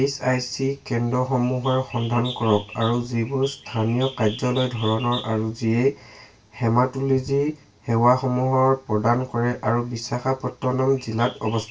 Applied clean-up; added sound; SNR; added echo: none; Bird; 19 dB; reverberation time 0.2 s.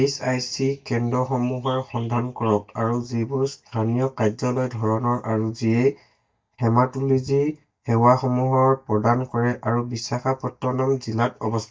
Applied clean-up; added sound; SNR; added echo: neural mask model DeepFilterNet 3.